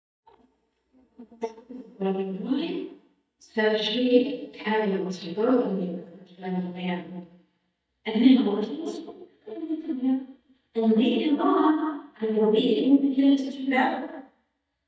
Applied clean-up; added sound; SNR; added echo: neural mask model DeepFilterNet 3.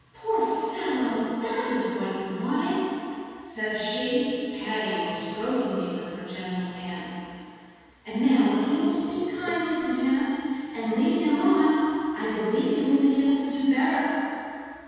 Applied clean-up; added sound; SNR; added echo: none; Bowed string instrument; 16 dB; reverberation time 2.1 s.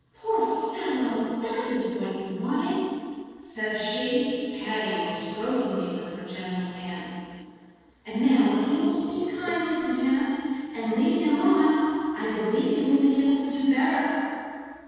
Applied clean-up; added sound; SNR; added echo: neural separator model SepFormer DNS4.